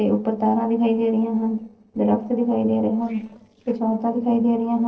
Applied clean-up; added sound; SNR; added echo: neural separator model SepFormer DNS4.